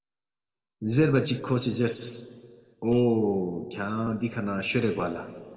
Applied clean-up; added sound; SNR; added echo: neural separator model SepFormer DNS4.